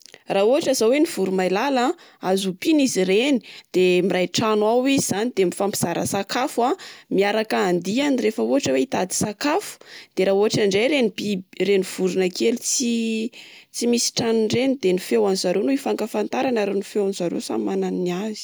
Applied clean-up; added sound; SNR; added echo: none; none; none; none.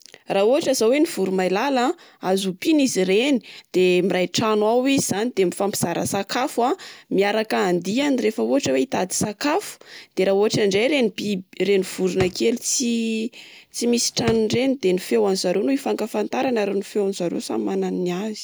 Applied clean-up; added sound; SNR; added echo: none; Drawer open or close; 13 dB; none.